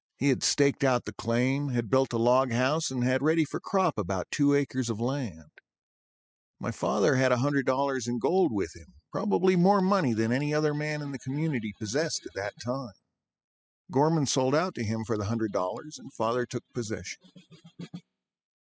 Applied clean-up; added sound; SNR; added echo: classical method spectral subtraction.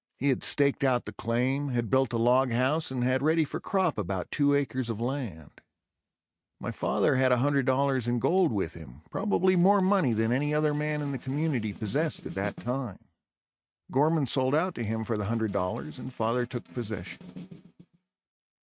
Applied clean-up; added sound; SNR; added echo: neural mask model RNNoise.